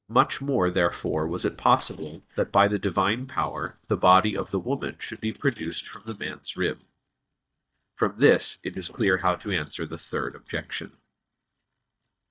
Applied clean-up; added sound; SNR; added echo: neural mask model DeepFilterNet 3.